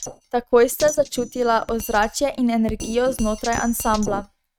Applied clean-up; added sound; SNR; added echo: neural mask model RNNoise.